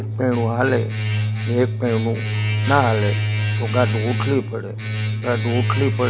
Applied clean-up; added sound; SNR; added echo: none; Domestic sounds, home sounds; -2 dB; none.